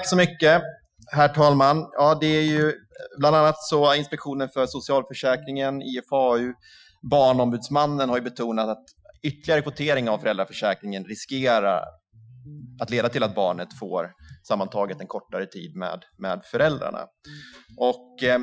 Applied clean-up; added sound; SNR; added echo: classical method Wiener filter.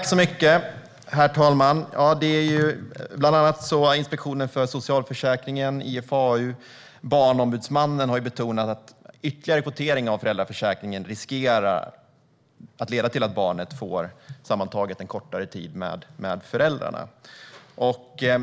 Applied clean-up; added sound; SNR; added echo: none; none; none; none.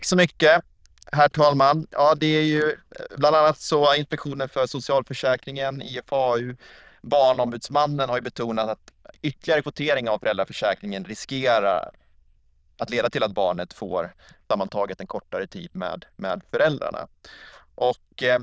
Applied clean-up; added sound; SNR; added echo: neural diffusion model UNIVERSE++.